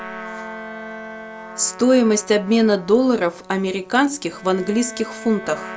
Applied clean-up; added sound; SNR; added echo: none; Trumpet + Bowed string instrument; 15 dB; none.